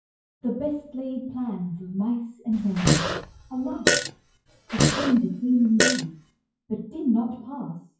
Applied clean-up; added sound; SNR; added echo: classical method WPE with log-MMSE.